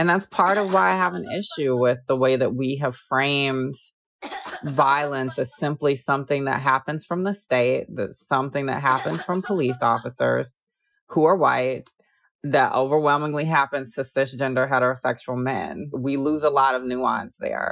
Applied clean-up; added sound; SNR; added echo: classical method Wiener filter.